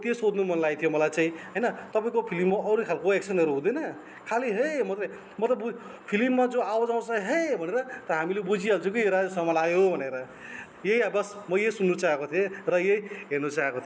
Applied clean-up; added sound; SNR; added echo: none; none; none; none.